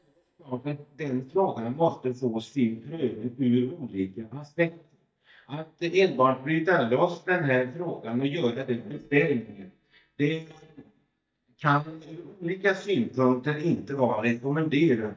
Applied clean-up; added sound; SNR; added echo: neural mask model DeepFilterNet 3.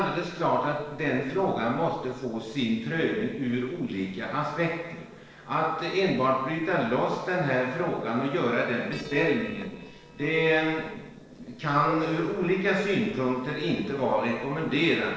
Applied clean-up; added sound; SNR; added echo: neural separator model SepFormer DNS4.